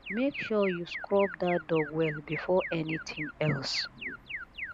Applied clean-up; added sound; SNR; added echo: none; Alarm; 10 dB; none.